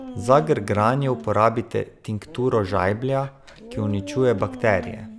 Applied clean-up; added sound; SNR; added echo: none; Dog; 15 dB; none.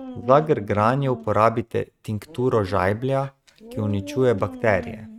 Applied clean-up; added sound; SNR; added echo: neural mask model RNNoise.